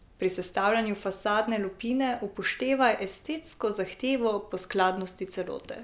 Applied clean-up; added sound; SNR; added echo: none; none; none; none.